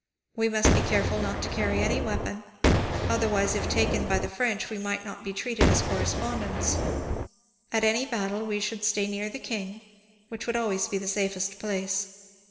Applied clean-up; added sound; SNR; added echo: none; Boom; -3 dB; reverberation time 1.7 s.